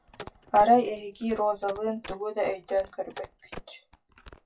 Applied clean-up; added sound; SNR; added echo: classical method WPE with log-MMSE.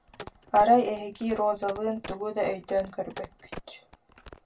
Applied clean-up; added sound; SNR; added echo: none; Telephone; 18 dB; reverberation time 0.2 s.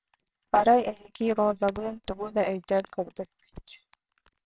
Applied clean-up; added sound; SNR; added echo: neural separator model SepFormer WHAMR!.